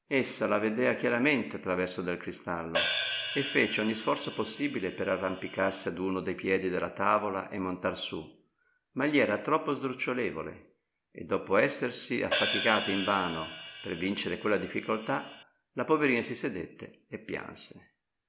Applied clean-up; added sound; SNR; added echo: none; Hi-hat; 5 dB; none.